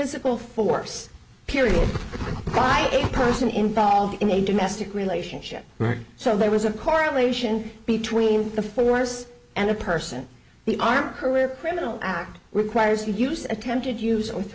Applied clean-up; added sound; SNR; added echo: none; none; none; none.